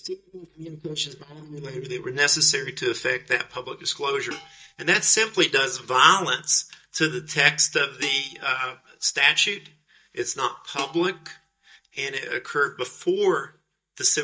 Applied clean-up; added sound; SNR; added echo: neural mask model DeepFilterNet 3.